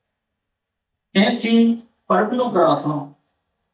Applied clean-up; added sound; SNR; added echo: neural mask model DeepFilterNet 3.